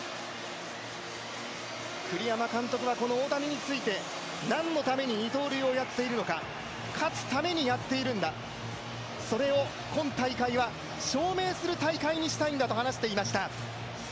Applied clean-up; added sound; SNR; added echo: none; none; none; none.